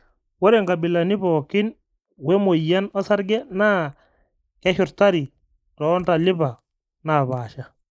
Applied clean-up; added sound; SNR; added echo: neural mask model Resemble Enhance denoiser.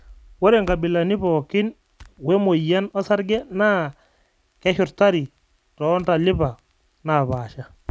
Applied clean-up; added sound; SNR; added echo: none; Crackle; 18 dB; none.